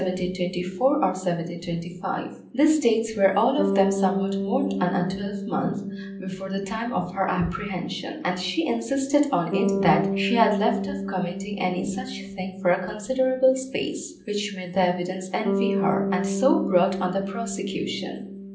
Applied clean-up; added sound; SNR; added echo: none; Bass guitar; 5 dB; reverberation time 0.6 s.